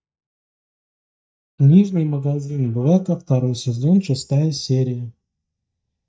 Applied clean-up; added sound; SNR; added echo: neural mask model DeepFilterNet 3.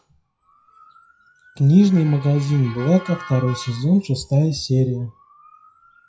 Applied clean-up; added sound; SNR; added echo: classical method WPE with log-MMSE.